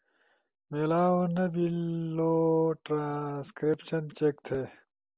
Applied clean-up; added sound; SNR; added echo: none; none; none; none.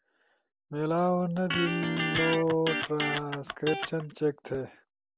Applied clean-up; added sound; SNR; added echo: none; Electric guitar; 2 dB; none.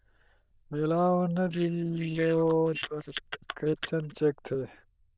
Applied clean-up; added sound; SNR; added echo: neural diffusion model UNIVERSE++.